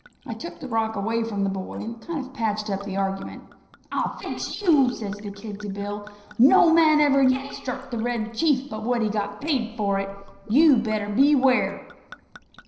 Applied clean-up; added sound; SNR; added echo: neural separator model SepFormer DNS4.